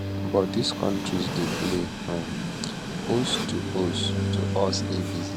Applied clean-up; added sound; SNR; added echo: none; Train + Bowed string instrument; 0 dB; none.